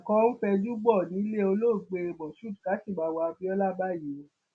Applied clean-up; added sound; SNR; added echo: none; none; none; none.